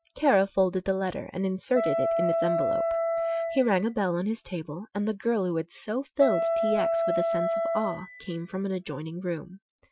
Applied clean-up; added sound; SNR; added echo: classical method Wiener filter.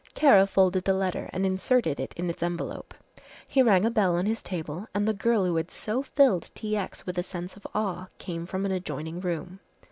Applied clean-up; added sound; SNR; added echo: none; none; none; none.